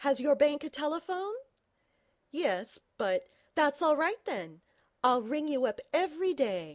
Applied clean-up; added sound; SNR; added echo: none; none; none; none.